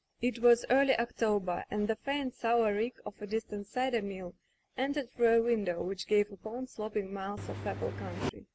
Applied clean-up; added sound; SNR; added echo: none; Engine; 7 dB; none.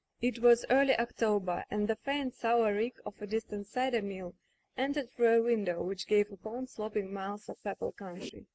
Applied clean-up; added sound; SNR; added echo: neural mask model Resemble Enhance denoiser.